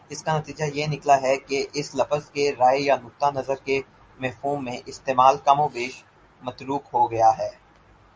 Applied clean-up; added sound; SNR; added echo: none; none; none; none.